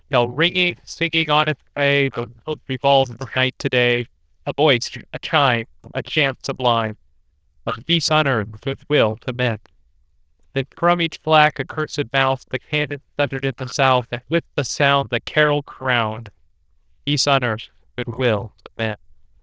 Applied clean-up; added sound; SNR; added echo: neural diffusion model UNIVERSE++.